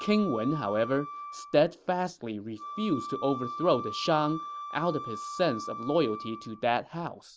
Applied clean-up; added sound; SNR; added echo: none; Wind instrument, woodwind instrument; 10 dB; none.